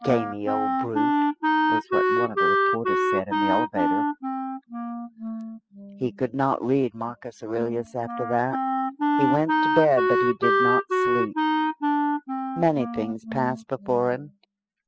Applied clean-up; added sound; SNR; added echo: classical method spectral subtraction.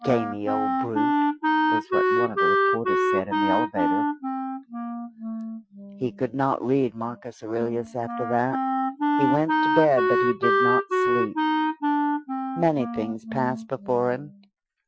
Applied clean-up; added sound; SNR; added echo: classical method Wiener filter.